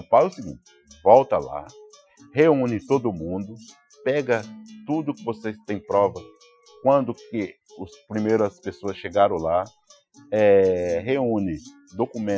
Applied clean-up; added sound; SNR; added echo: classical method Wiener filter.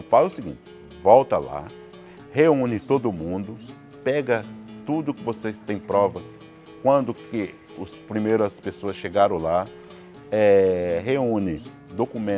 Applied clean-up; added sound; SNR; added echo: none; Acoustic guitar; 20 dB; none.